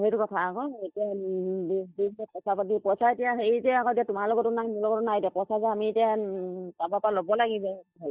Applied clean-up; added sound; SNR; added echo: neural mask model DeepFilterNet 3.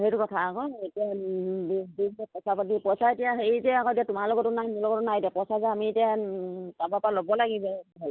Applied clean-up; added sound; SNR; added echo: none; none; none; none.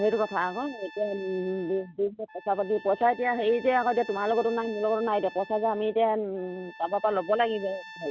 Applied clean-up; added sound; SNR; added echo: none; Trumpet; 19 dB; none.